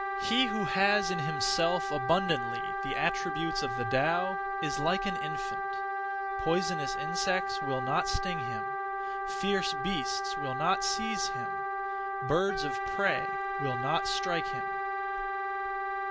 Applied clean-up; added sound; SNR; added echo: none; Wind instrument, woodwind instrument; 0 dB; none.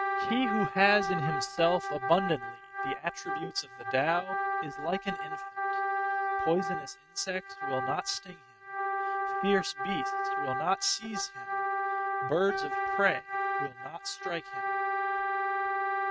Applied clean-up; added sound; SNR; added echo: neural mask model RNNoise.